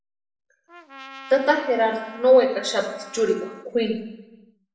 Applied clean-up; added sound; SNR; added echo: none; Trumpet; 20 dB; reverberation time 0.8 s.